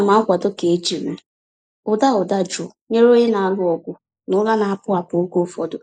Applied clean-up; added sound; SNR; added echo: neural mask model Resemble Enhance denoiser.